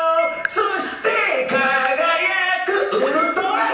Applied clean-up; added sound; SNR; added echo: none; Raindrop / Drip; 18 dB; reverberation time 0.9 s.